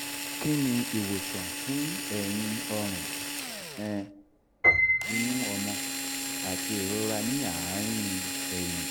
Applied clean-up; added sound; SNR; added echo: none; Drill + Piano; -2 dB; none.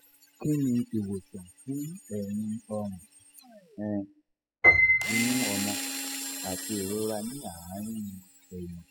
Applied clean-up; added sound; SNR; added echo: classical method spectral subtraction.